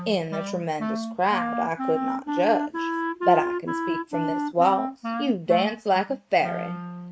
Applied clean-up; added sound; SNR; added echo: neural mask model RNNoise.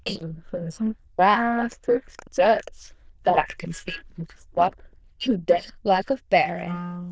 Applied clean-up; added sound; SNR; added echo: neural diffusion model UNIVERSE++.